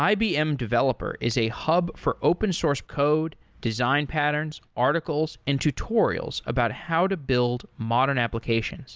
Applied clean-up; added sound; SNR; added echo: none; none; none; none.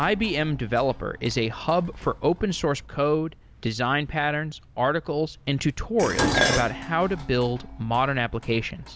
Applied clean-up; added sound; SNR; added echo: none; Dishes, pots, and pans; 8 dB; none.